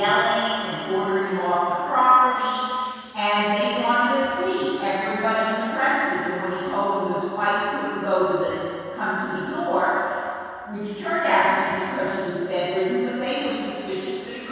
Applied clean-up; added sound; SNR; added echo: none; none; none; reverberation time 2.2 s.